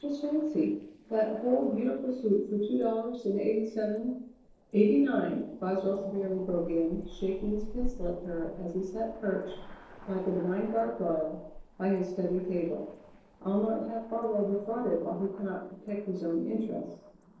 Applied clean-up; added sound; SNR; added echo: neural separator model SepFormer DNS4.